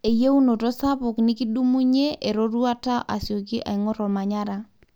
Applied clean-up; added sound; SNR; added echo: none; none; none; none.